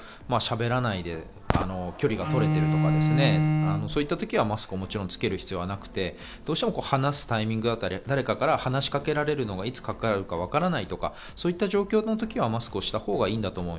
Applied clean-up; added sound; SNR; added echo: none; Bowed string instrument; -1 dB; none.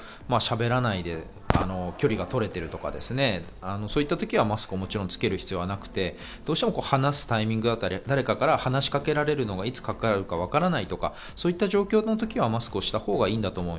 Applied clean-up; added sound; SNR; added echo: none; none; none; none.